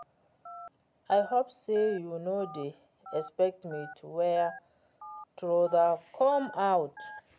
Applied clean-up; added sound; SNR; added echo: none; Telephone; 18 dB; none.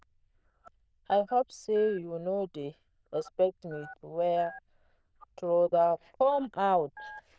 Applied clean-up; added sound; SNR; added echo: neural diffusion model UNIVERSE++.